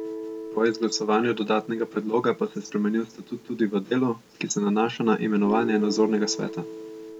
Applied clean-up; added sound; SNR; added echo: none; Guitar; 13 dB; none.